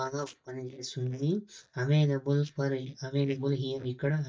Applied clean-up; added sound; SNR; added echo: neural mask model DeepFilterNet 3.